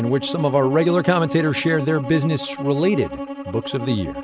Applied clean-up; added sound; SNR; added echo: none; Bowed string instrument; 10 dB; none.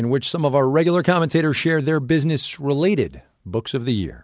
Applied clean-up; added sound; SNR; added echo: none; none; none; none.